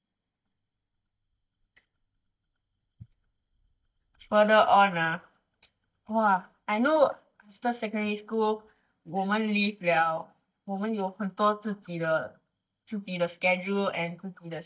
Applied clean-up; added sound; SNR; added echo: neural mask model DeepFilterNet 3.